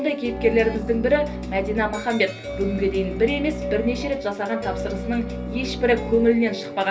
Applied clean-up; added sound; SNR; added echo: none; Bowed string instrument; 10 dB; reverberation time 0.3 s.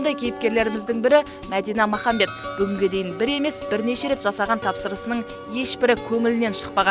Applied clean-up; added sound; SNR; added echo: none; none; none; none.